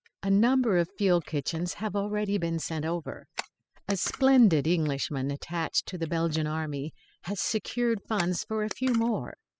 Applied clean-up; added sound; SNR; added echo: classical method spectral subtraction.